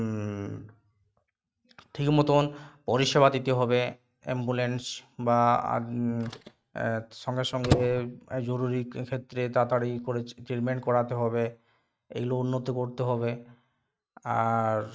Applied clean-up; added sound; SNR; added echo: neural mask model RNNoise.